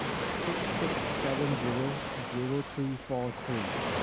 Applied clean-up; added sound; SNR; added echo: none; Waves, surf; -1 dB; none.